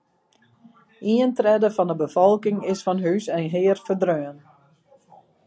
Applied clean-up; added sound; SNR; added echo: none; none; none; none.